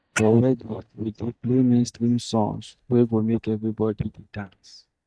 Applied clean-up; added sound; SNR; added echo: neural mask model DeepFilterNet 3.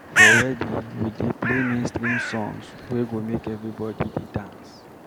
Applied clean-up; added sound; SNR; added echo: none; Bird; -2 dB; none.